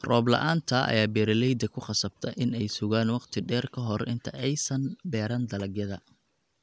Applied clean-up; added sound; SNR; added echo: none; none; none; none.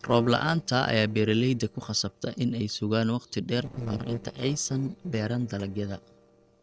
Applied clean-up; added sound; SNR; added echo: neural separator model SepFormer DNS4.